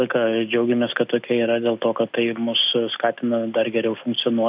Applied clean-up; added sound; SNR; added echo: none; none; none; none.